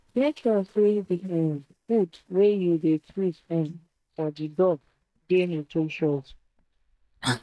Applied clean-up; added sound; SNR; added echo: neural mask model DeepFilterNet 3.